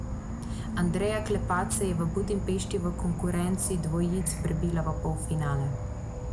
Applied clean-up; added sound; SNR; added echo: none; Insect / Frog; 3 dB; none.